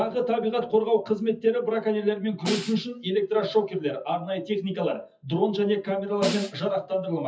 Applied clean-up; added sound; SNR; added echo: classical method WPE with log-MMSE.